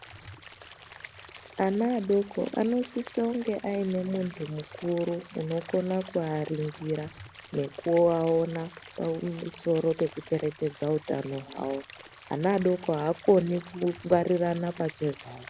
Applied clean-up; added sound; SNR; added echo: none; Stream / Liquid; 18 dB; none.